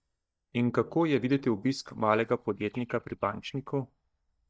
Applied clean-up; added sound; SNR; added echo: neural mask model DeepFilterNet 3.